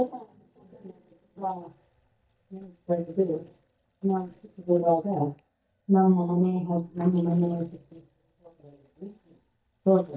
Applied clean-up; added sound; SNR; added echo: neural mask model DeepFilterNet 3.